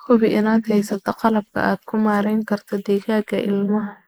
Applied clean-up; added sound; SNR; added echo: neural mask model Resemble Enhance denoiser.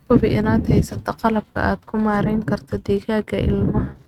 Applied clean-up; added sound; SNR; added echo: neural mask model RNNoise.